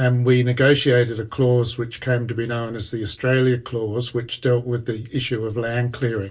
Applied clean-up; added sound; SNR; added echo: none; none; none; reverberation time 0.2 s.